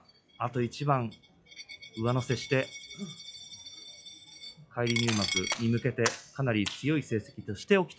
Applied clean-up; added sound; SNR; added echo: classical method log-MMSE.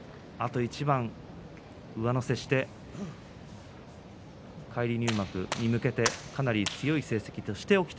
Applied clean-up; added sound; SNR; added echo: none; none; none; none.